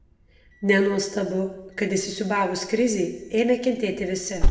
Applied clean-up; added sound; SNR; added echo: none; Alarm; 4 dB; reverberation time 0.8 s.